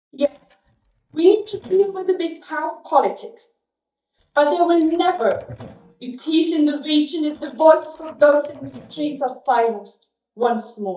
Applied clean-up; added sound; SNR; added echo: neural mask model DeepFilterNet 3.